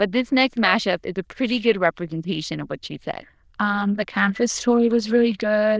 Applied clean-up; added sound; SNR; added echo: neural diffusion model UNIVERSE++.